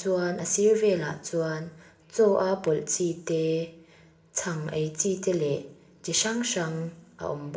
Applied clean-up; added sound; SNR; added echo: none; none; none; reverberation time 0.6 s.